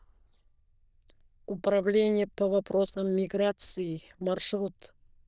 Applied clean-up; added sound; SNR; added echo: neural diffusion model UNIVERSE++.